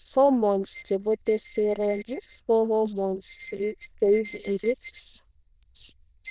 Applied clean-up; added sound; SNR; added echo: neural diffusion model UNIVERSE++.